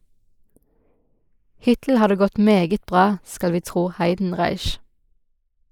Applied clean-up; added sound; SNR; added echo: neural mask model Resemble Enhance denoiser.